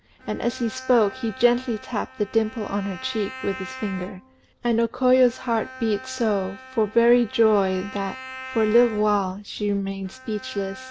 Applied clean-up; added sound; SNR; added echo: none; Bowed string instrument; 17 dB; none.